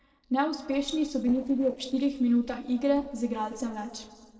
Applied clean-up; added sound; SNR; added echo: neural separator model SepFormer DNS4.